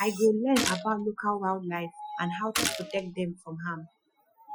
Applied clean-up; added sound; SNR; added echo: classical method Wiener filter.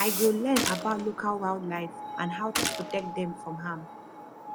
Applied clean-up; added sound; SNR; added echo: none; Gunshot, gunfire + Screech; 4 dB; none.